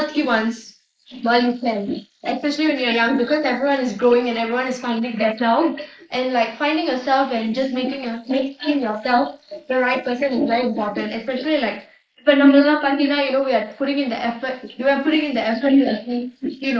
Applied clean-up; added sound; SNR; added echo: neural mask model Resemble Enhance denoiser.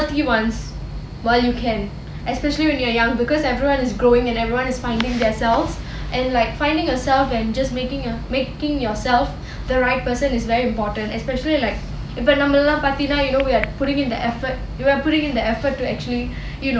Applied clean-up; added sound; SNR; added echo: none; none; none; none.